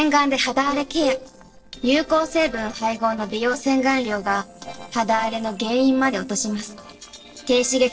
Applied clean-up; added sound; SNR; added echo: neural separator model SepFormer DNS4.